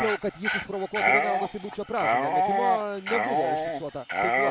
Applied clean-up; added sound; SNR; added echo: none; Dog; -5 dB; none.